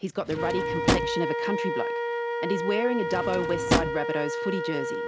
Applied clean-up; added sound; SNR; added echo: none; Drawer open or close + Wind instrument, woodwind instrument; -2 dB; none.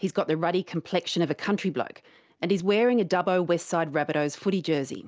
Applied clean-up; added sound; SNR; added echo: none; none; none; none.